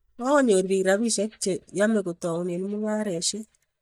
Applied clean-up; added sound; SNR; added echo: neural mask model DeepFilterNet 3.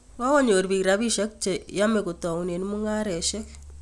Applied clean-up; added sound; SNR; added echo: none; none; none; none.